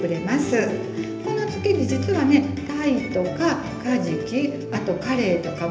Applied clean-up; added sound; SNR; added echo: none; none; none; reverberation time 0.8 s.